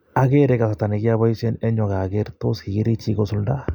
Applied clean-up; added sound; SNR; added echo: none; none; none; none.